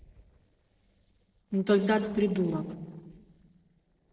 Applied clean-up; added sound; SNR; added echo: neural separator model SepFormer DNS4.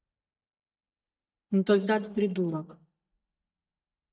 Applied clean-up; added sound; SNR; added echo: neural mask model DeepFilterNet 3.